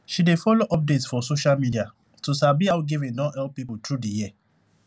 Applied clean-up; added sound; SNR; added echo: none; none; none; none.